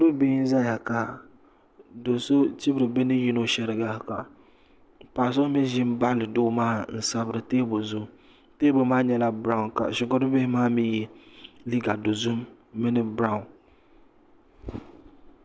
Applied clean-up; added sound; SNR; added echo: none; none; none; none.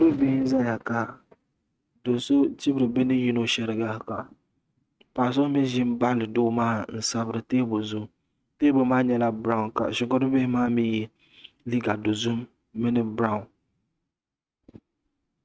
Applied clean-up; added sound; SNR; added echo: neural mask model RNNoise.